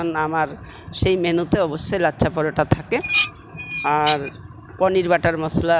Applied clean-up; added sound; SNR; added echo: none; Dishes, pots, and pans; 4 dB; none.